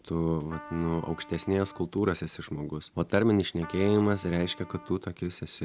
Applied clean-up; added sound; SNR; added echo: none; Trumpet; 19 dB; none.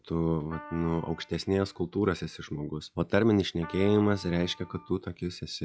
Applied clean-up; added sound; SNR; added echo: classical method log-MMSE.